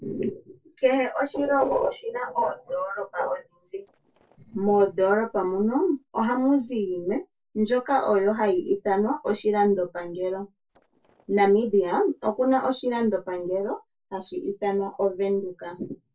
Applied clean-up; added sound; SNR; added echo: neural separator model SepFormer DNS4.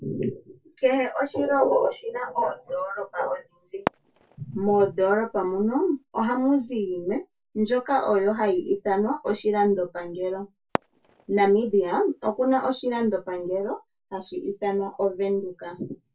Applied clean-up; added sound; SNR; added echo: none; Fireworks; 12 dB; reverberation time 0.2 s.